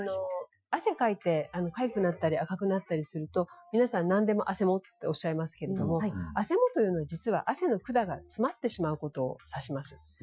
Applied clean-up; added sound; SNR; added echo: classical method Wiener filter.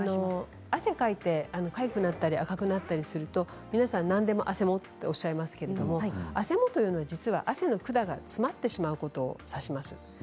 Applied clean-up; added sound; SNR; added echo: none; Zipper (clothing); 18 dB; none.